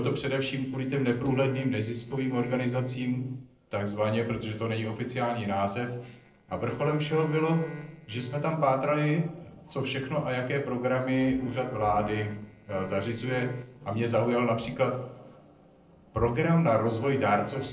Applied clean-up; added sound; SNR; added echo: neural separator model SepFormer DNS4.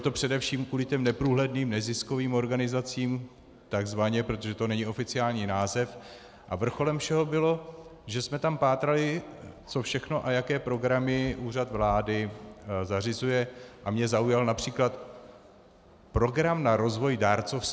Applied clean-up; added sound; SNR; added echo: none; none; none; none.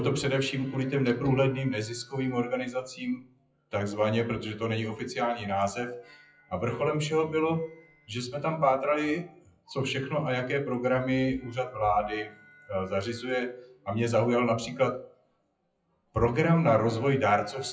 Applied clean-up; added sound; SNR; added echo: classical method WPE with log-MMSE.